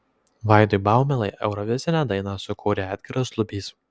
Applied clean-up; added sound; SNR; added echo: none; none; none; none.